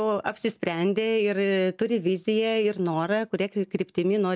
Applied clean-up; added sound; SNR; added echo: none; none; none; none.